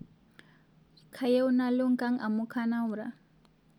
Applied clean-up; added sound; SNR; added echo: none; none; none; none.